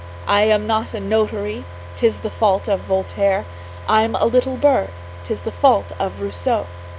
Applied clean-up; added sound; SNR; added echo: none; Car; 14 dB; none.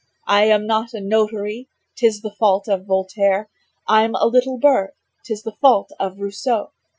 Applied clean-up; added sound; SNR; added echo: classical method Wiener filter.